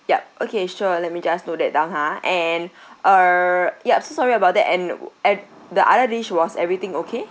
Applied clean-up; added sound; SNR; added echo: none; none; none; none.